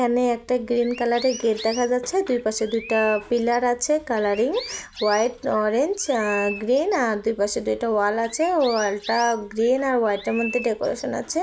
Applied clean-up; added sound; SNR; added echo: none; Chirp, tweet; 15 dB; none.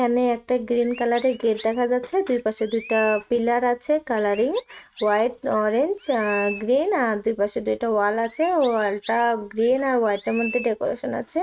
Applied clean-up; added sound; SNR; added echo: neural mask model RNNoise.